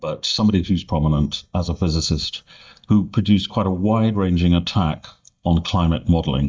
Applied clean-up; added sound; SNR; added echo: neural mask model DeepFilterNet 3.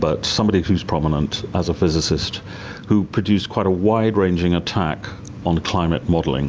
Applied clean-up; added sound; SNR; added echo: none; none; none; none.